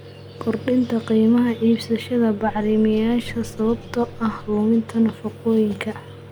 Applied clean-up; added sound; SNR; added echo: none; Buzz; 17 dB; none.